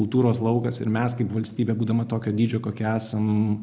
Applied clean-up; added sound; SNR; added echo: none; none; none; none.